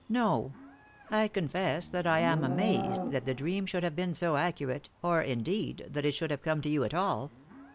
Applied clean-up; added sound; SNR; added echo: none; Livestock, farm animals, working animals; 10 dB; none.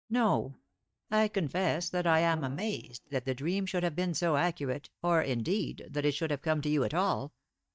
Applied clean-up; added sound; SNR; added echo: neural mask model DeepFilterNet 3.